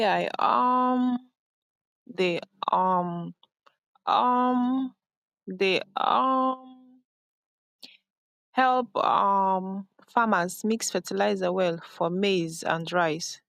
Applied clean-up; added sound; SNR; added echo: none; none; none; none.